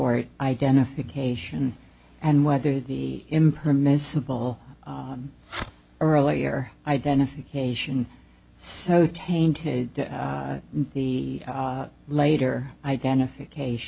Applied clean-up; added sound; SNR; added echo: none; Fireworks; 14 dB; none.